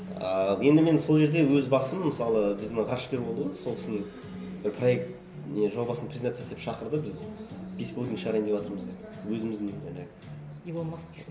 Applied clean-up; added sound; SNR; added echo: none; none; none; none.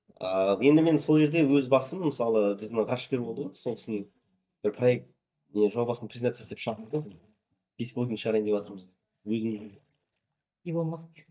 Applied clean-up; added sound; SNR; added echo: neural mask model DeepFilterNet 3.